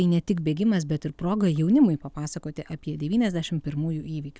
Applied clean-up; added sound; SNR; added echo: none; none; none; none.